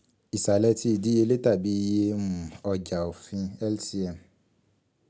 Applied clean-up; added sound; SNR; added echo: none; none; none; none.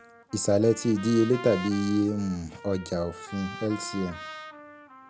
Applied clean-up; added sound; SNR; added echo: none; Trumpet; 15 dB; none.